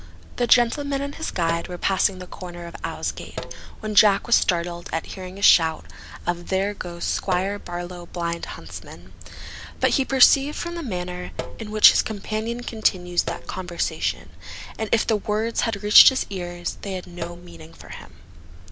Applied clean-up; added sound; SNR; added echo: none; Sink (filling or washing); 10 dB; none.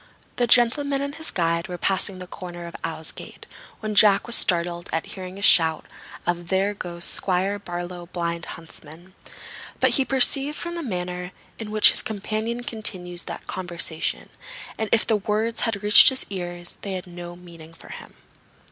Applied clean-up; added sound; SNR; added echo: none; none; none; none.